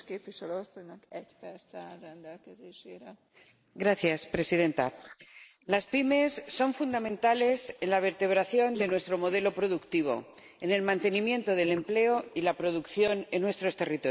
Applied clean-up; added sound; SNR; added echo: neural mask model Resemble Enhance denoiser.